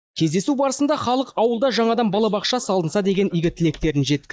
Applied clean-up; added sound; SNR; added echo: neural mask model DeepFilterNet 3.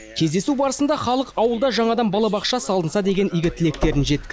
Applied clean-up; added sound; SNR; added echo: none; Door; 14 dB; none.